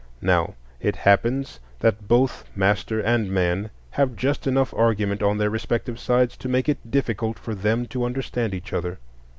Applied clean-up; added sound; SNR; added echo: none; none; none; none.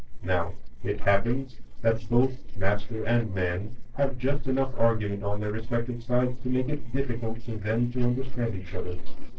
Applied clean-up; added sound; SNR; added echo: neural separator model SepFormer DNS4.